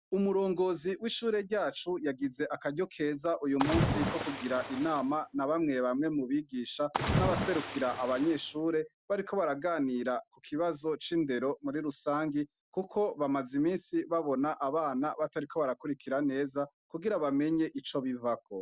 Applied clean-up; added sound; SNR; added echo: none; Splash, splatter; 3 dB; none.